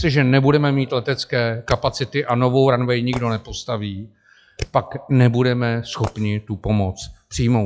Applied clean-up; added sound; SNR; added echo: classical method log-MMSE.